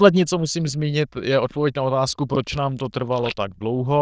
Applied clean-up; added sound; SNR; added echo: neural diffusion model UNIVERSE++.